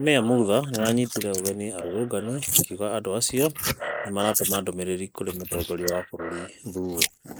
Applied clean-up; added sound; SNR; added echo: neural mask model Resemble Enhance denoiser.